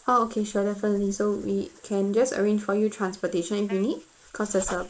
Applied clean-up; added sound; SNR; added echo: neural mask model Resemble Enhance denoiser.